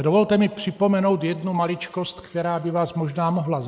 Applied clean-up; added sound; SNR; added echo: neural mask model Resemble Enhance denoiser.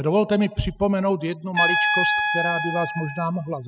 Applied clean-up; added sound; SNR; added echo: classical method spectral subtraction.